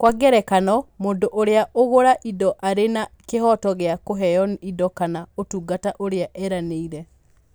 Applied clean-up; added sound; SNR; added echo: none; none; none; none.